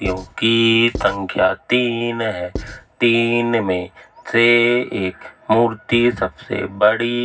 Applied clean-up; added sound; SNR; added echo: none; Writing; 13 dB; reverberation time 0.4 s.